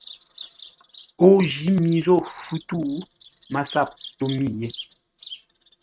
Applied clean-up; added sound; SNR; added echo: neural mask model RNNoise.